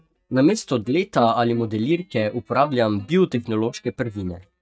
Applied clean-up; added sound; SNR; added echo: neural mask model DeepFilterNet 3.